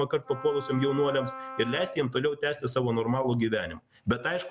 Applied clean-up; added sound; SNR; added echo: none; Wind instrument, woodwind instrument; 13 dB; none.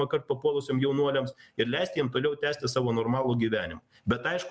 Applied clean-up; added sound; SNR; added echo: none; none; none; none.